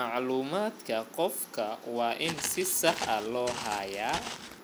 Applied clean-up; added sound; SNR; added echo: none; Walk, footsteps; 8 dB; none.